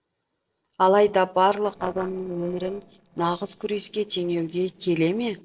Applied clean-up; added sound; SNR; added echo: neural separator model SepFormer DNS4.